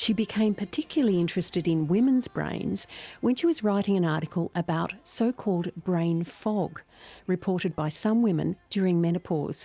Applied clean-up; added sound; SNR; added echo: none; none; none; none.